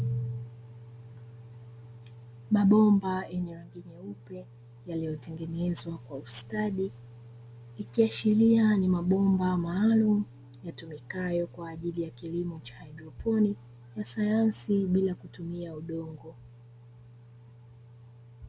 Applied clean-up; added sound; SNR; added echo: none; none; none; none.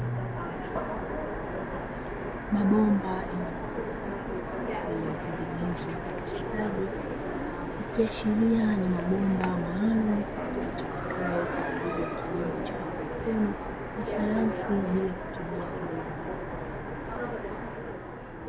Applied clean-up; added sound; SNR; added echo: none; Train; 2 dB; none.